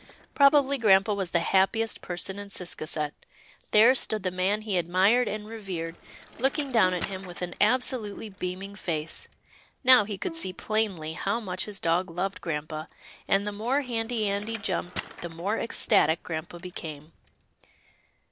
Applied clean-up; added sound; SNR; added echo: none; Bowed string instrument + Bicycle; 19 dB; none.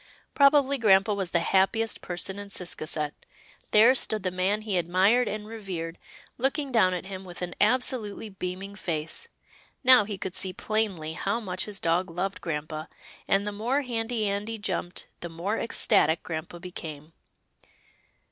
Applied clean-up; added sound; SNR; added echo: none; none; none; none.